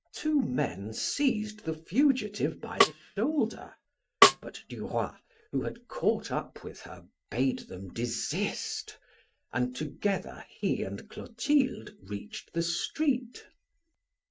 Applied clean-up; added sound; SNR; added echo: neural mask model RNNoise.